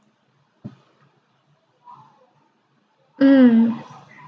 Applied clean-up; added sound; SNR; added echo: none; none; none; none.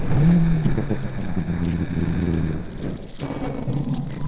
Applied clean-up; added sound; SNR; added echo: neural separator model SepFormer DNS4.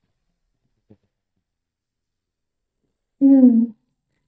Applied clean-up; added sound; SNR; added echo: neural mask model DeepFilterNet 3.